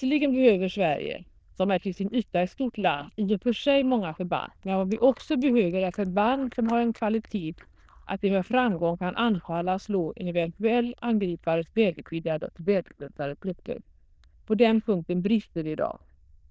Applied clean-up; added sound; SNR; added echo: neural diffusion model UNIVERSE++.